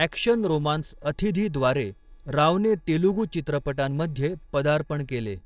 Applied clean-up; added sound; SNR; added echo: neural separator model SepFormer DNS4.